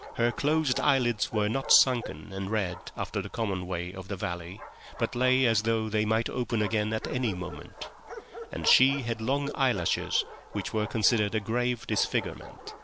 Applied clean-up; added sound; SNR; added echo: none; Bark; 16 dB; none.